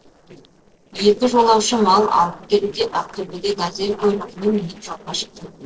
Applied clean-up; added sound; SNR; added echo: neural separator model SepFormer DNS4.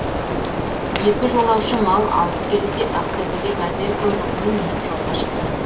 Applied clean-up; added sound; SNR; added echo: none; Rain; 1 dB; reverberation time 1.5 s.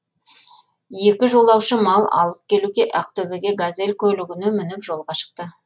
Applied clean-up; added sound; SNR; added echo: none; none; none; none.